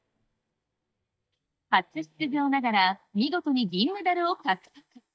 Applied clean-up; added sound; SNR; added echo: neural mask model DeepFilterNet 3.